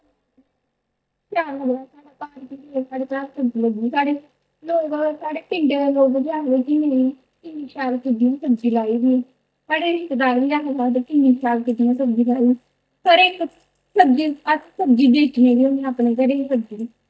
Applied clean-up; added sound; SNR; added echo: neural mask model DeepFilterNet 3.